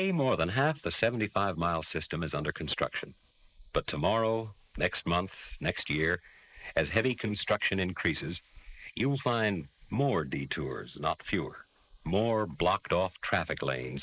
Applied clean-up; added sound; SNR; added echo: neural mask model Resemble Enhance denoiser.